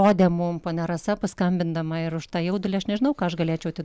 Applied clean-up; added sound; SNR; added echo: none; none; none; none.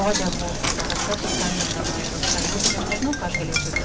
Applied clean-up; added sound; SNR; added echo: none; Knock; -4 dB; reverberation time 0.2 s.